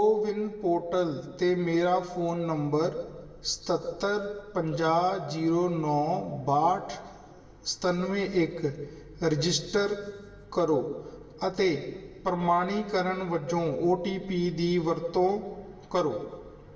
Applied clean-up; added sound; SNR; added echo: none; none; none; reverberation time 1.4 s.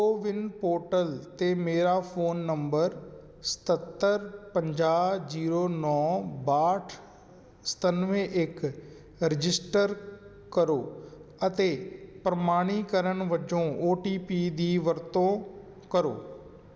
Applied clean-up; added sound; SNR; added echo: none; none; none; none.